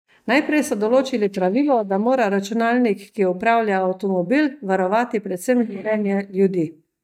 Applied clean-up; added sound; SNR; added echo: neural mask model DeepFilterNet 3.